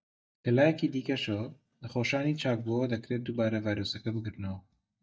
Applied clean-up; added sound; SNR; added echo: neural mask model DeepFilterNet 3.